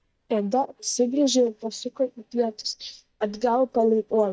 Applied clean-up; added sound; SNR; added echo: neural mask model DeepFilterNet 3.